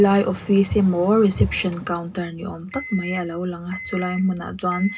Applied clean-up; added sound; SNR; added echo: none; Microwave oven; 16 dB; reverberation time 0.2 s.